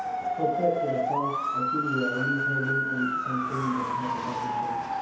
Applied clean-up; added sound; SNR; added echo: none; Motor vehicle (road) / Siren; -3 dB; reverberation time 2.2 s.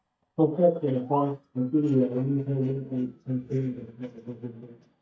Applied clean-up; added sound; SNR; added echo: neural mask model DeepFilterNet 3.